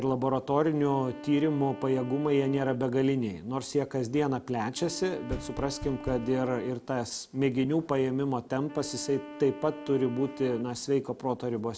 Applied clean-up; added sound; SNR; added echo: none; Wind instrument, woodwind instrument + Knock; 15 dB; none.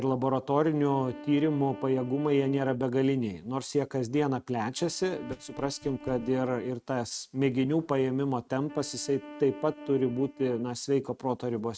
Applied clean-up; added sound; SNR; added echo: neural mask model RNNoise.